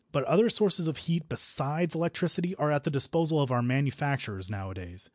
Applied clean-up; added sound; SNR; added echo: none; none; none; none.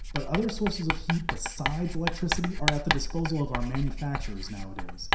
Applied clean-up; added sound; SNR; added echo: none; Writing; 0 dB; reverberation time 0.7 s.